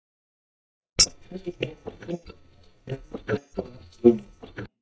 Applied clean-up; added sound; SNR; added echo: neural mask model DeepFilterNet 3.